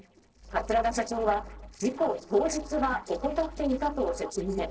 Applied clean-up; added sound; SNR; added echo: neural separator model SepFormer DNS4.